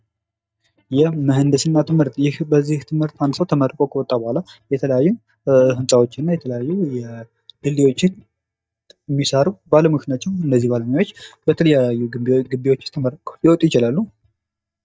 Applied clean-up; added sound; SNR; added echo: neural mask model DeepFilterNet 3.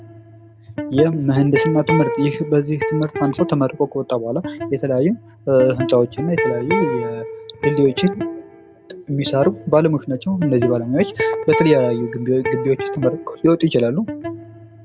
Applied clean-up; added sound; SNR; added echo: none; Electric guitar; 6 dB; none.